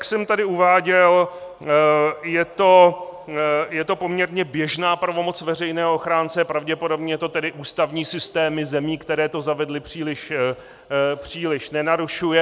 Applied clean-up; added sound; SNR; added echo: none; none; none; none.